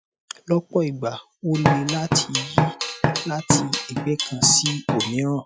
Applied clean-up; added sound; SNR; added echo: classical method Wiener filter.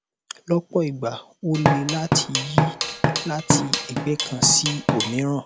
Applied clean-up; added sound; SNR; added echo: none; Drum kit; -1 dB; none.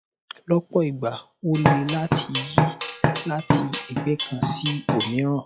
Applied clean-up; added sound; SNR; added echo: classical method log-MMSE.